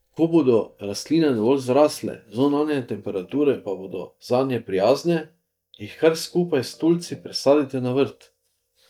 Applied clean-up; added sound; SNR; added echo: neural mask model DeepFilterNet 3.